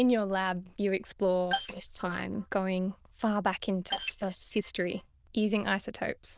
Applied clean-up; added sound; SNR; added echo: neural diffusion model UNIVERSE++.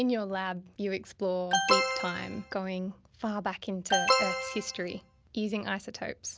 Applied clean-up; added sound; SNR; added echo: none; Alarm; -4 dB; none.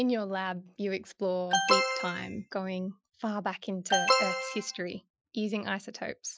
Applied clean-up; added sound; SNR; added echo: classical method Wiener filter.